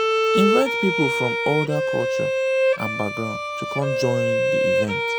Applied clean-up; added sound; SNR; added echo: none; Bowed string instrument; -4 dB; none.